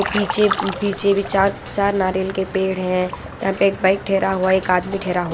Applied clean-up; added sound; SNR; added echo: none; Liquid; 11 dB; none.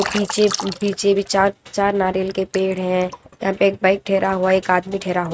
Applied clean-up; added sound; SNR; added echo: neural mask model RNNoise.